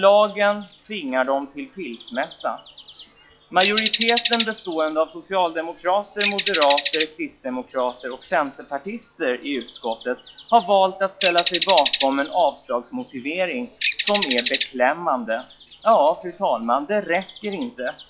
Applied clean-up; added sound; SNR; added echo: classical method log-MMSE.